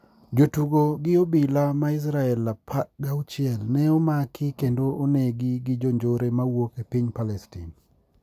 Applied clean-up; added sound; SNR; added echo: none; none; none; none.